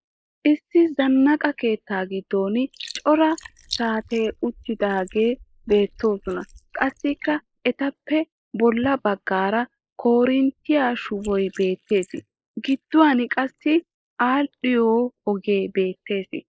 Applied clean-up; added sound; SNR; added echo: neural mask model Resemble Enhance denoiser.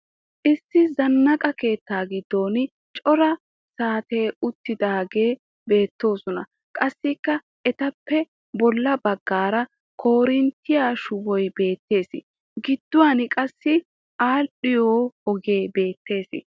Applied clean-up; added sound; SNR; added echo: none; none; none; none.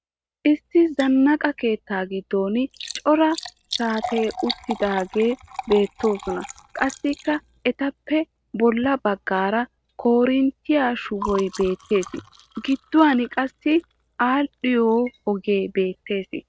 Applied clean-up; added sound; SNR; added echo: neural mask model RNNoise.